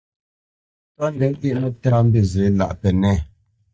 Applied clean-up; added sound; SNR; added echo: neural mask model DeepFilterNet 3.